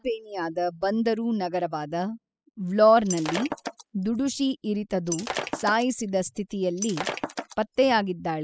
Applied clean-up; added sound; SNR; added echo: classical method spectral subtraction.